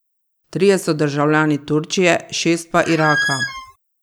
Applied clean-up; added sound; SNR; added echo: none; Squeak; 4 dB; none.